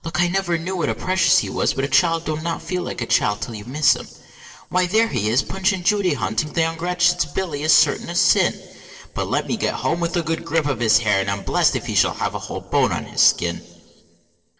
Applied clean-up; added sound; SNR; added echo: neural separator model SepFormer DNS4.